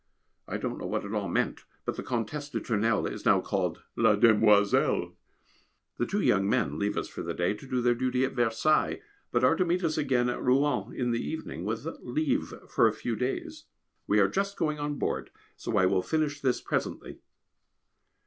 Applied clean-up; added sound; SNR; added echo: none; none; none; none.